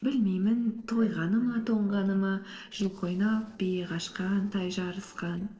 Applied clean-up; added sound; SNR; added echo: neural separator model SepFormer DNS4.